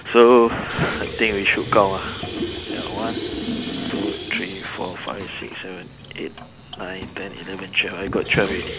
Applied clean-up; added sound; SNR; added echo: none; Sink (filling or washing) / Water tap, faucet; 8 dB; none.